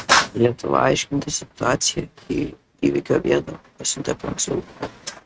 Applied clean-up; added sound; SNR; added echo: neural mask model RNNoise.